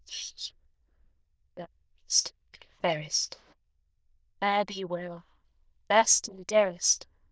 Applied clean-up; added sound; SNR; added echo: neural diffusion model UNIVERSE++.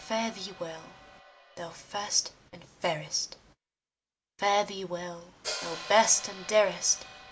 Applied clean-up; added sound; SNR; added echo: none; Hi-hat; 15 dB; none.